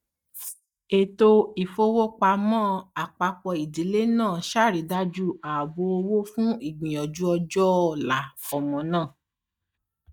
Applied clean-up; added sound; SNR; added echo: neural mask model DeepFilterNet 3.